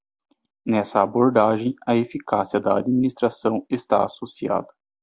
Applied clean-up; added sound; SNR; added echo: none; none; none; none.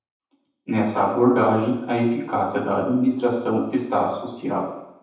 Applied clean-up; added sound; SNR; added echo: none; none; none; reverberation time 0.9 s.